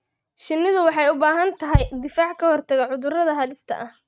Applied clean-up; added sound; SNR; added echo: neural mask model RNNoise.